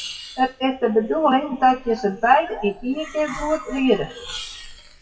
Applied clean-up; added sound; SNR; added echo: classical method WPE with log-MMSE.